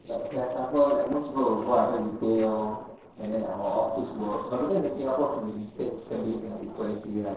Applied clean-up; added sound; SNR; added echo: neural separator model SepFormer DNS4.